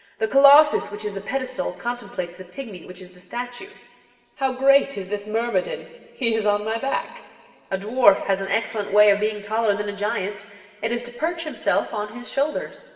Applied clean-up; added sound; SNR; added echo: none; none; none; reverberation time 1.8 s.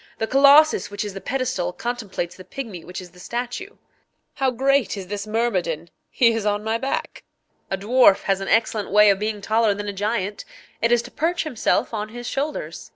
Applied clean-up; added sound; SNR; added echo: none; none; none; none.